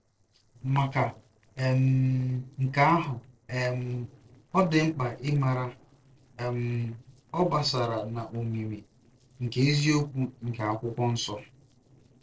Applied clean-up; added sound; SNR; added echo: neural separator model SepFormer DNS4.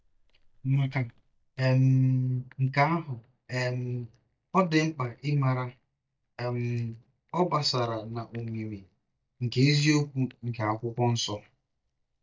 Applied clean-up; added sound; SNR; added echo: neural mask model DeepFilterNet 3.